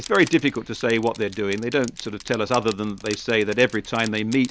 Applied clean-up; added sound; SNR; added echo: none; Crushing; 19 dB; none.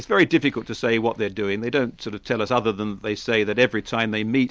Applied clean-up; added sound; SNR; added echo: none; none; none; none.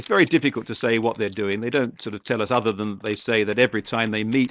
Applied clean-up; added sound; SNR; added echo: neural mask model Resemble Enhance denoiser.